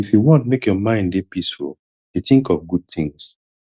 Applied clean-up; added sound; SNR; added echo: none; none; none; none.